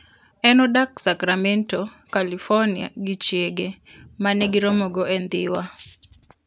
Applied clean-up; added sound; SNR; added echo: none; none; none; none.